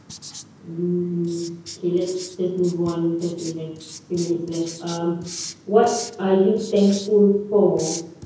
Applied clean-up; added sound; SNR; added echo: none; Writing; 16 dB; reverberation time 0.9 s.